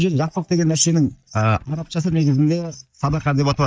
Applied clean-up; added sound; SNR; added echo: neural mask model DeepFilterNet 3.